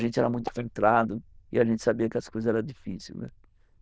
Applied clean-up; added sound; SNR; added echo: neural diffusion model UNIVERSE++.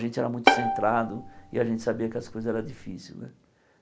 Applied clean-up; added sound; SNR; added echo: none; Bowed string instrument; -1 dB; none.